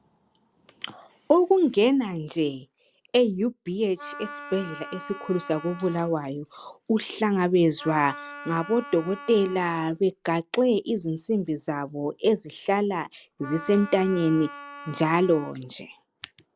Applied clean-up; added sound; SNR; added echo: none; Wind instrument, woodwind instrument; 15 dB; none.